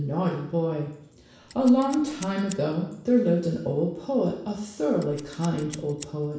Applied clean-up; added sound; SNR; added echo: none; Scissors; 20 dB; reverberation time 0.7 s.